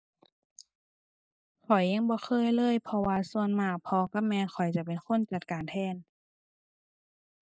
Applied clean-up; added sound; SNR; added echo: neural mask model Resemble Enhance denoiser.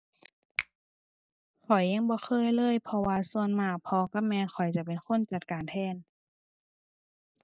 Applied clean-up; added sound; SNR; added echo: none; Finger snapping; 14 dB; none.